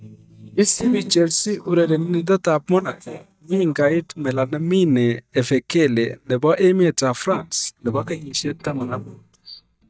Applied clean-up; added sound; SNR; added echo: neural mask model DeepFilterNet 3.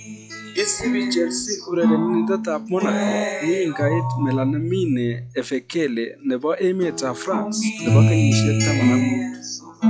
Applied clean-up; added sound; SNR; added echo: classical method log-MMSE.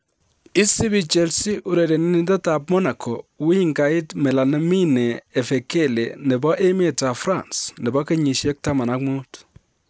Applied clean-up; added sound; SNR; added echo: none; none; none; none.